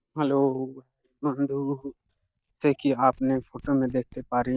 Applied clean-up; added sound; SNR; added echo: neural mask model DeepFilterNet 3.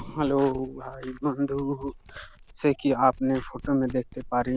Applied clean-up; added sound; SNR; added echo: none; Domestic sounds, home sounds; 17 dB; none.